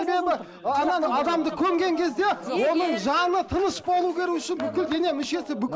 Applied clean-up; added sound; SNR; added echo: none; none; none; none.